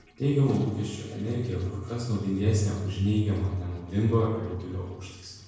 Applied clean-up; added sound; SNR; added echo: none; Toilet flush; 20 dB; reverberation time 1.0 s.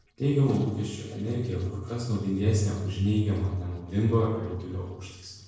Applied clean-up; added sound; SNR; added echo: neural separator model SepFormer DNS4.